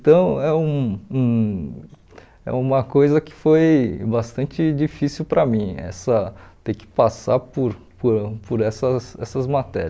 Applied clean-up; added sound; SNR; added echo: none; none; none; none.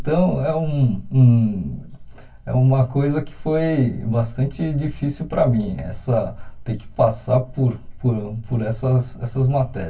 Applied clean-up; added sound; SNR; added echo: none; none; none; reverberation time 0.1 s.